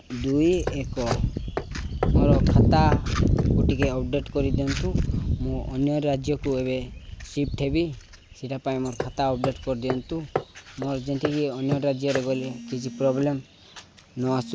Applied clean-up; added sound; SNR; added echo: none; Hammer; 10 dB; none.